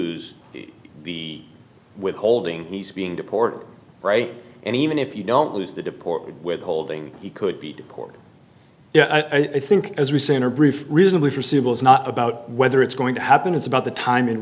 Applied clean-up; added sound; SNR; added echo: none; none; none; none.